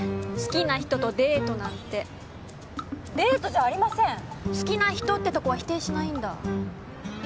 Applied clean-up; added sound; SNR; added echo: none; none; none; none.